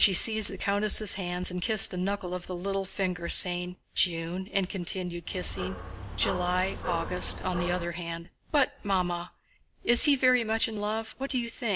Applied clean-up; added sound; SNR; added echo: none; Dog; 5 dB; none.